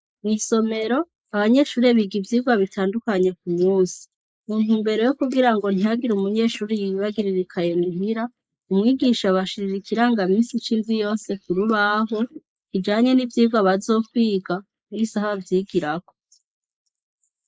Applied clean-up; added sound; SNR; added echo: neural mask model Resemble Enhance denoiser.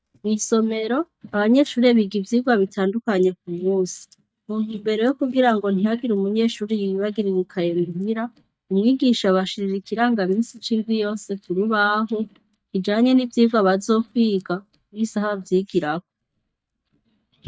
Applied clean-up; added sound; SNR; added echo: neural mask model DeepFilterNet 3.